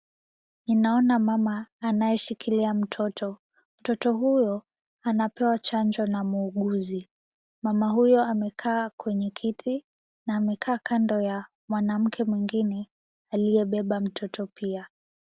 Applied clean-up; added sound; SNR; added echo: none; none; none; none.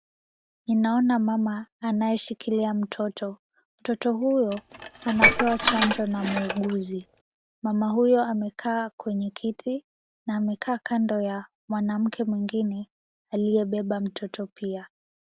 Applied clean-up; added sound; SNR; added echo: none; Dishes, pots, and pans; 1 dB; none.